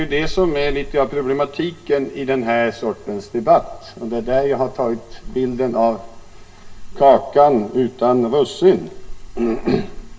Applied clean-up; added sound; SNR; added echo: none; Wind; 13 dB; reverberation time 0.2 s.